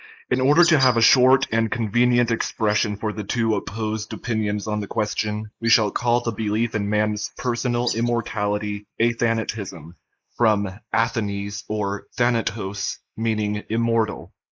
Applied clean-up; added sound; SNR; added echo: neural mask model Resemble Enhance denoiser.